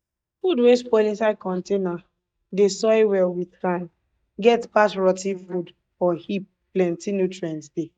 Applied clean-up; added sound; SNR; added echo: neural mask model DeepFilterNet 3.